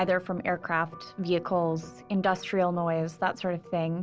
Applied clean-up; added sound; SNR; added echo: none; none; none; none.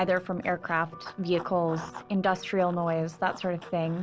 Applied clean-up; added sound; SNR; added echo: none; Run; 19 dB; none.